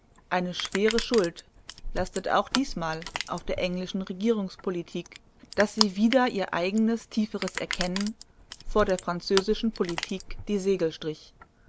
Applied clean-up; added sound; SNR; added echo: none; Crushing; 8 dB; none.